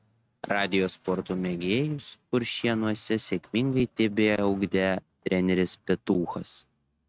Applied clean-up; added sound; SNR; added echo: neural mask model RNNoise.